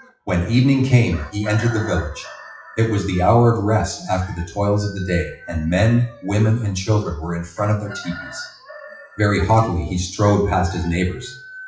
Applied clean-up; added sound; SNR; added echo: classical method WPE with log-MMSE.